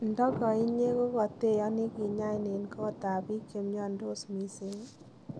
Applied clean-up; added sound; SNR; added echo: none; Thunder; 12 dB; none.